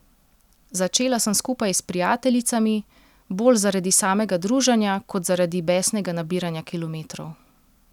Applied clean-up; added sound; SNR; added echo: none; none; none; none.